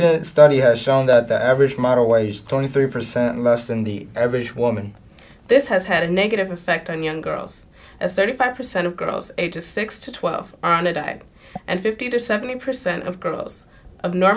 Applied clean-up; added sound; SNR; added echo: none; none; none; none.